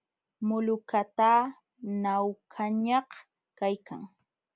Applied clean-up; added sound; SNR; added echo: none; none; none; none.